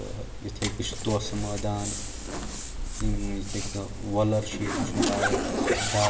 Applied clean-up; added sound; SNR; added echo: none; Zipper (clothing); -1 dB; reverberation time 1.9 s.